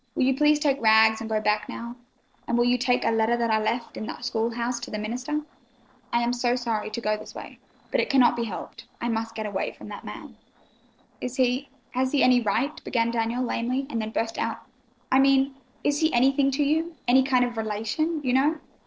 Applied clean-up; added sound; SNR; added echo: neural separator model SepFormer DNS4.